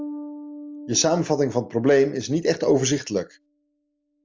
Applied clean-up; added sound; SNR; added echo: none; Bass guitar; 17 dB; none.